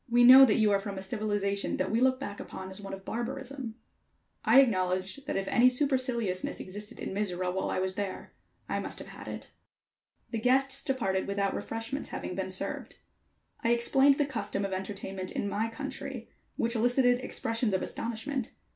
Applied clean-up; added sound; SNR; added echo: none; none; none; none.